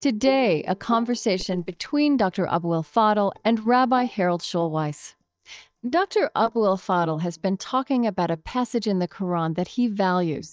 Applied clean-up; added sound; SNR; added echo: neural mask model DeepFilterNet 3.